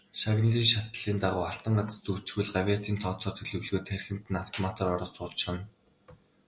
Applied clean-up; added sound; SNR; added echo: none; none; none; none.